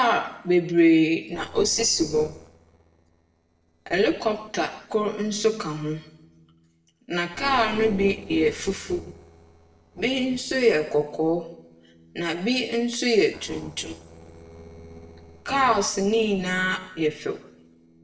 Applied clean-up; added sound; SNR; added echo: neural separator model SepFormer DNS4.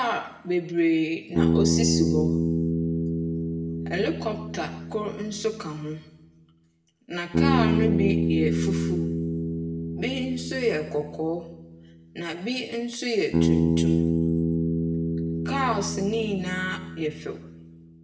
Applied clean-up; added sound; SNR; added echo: none; Bass guitar; -3 dB; reverberation time 0.8 s.